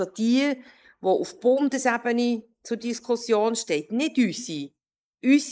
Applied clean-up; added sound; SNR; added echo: neural mask model Resemble Enhance denoiser.